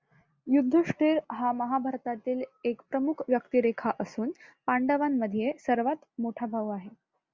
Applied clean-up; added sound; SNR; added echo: none; none; none; none.